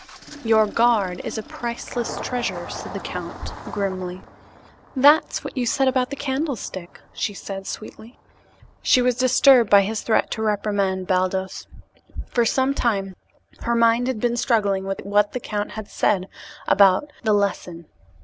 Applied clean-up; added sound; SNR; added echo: none; Engine starting; 19 dB; none.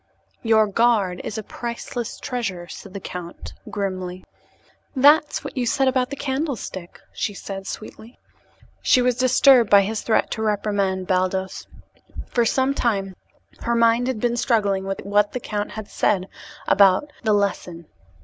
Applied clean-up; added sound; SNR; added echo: none; none; none; none.